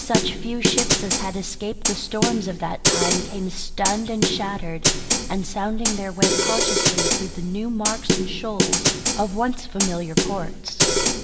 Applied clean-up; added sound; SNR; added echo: none; Snare drum; -3 dB; reverberation time 1.8 s.